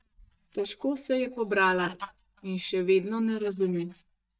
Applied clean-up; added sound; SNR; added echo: neural mask model DeepFilterNet 3.